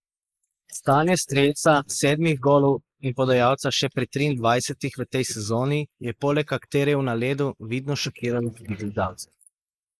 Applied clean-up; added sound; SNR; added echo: neural mask model Resemble Enhance denoiser.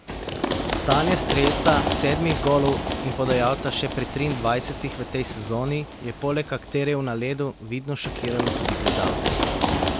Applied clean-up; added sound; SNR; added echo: none; Run; 1 dB; none.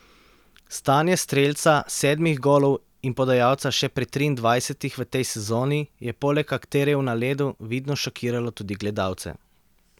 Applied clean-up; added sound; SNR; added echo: none; none; none; none.